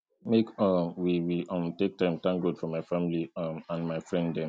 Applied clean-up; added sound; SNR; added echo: none; none; none; none.